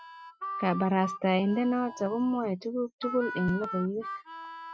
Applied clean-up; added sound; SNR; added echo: classical method Wiener filter.